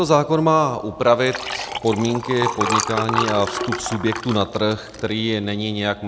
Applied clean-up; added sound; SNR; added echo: none; Liquid; 7 dB; none.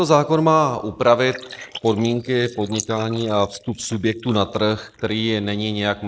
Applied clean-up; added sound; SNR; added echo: neural mask model Resemble Enhance denoiser.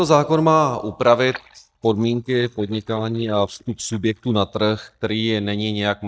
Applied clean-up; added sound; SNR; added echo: neural mask model DeepFilterNet 3.